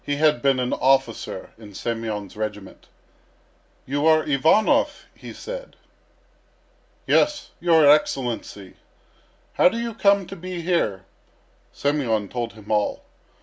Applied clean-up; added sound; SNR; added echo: none; none; none; none.